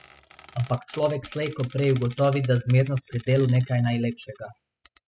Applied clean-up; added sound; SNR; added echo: classical method spectral subtraction.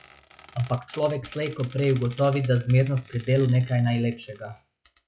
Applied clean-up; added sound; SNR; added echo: classical method log-MMSE.